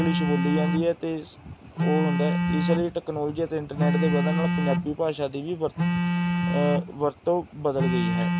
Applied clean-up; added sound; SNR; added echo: none; Telephone; -2 dB; none.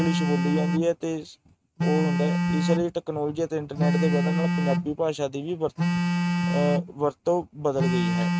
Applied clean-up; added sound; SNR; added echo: neural mask model RNNoise.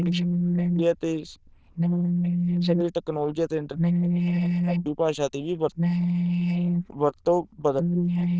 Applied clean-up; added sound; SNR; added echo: neural diffusion model UNIVERSE++.